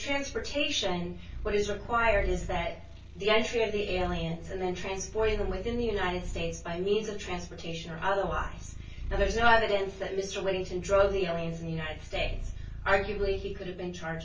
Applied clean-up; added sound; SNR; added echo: none; Purr; 9 dB; reverberation time 0.1 s.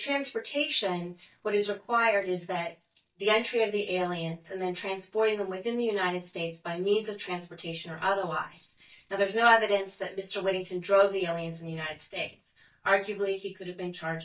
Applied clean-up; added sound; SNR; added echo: neural mask model DeepFilterNet 3.